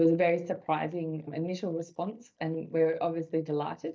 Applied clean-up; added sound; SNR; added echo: neural mask model DeepFilterNet 3.